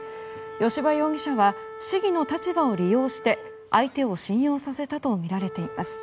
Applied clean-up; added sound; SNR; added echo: none; Wind instrument, woodwind instrument; 14 dB; none.